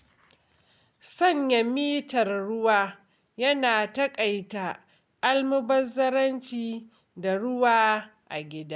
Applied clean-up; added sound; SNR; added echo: none; none; none; none.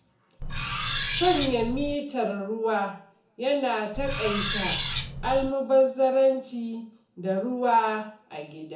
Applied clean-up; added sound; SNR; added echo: none; Cutlery, silverware; 4 dB; reverberation time 0.5 s.